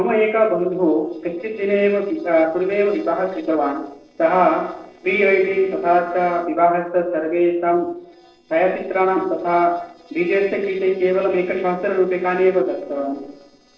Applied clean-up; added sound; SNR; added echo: neural separator model SepFormer DNS4.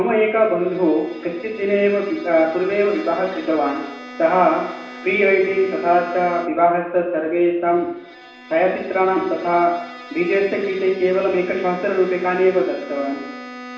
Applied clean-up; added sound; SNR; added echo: none; Bowed string instrument; 18 dB; reverberation time 0.9 s.